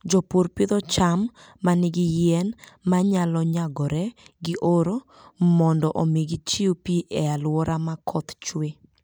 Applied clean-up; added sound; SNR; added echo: none; none; none; none.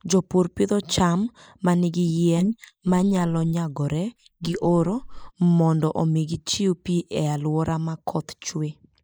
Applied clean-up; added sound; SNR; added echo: neural mask model Resemble Enhance denoiser.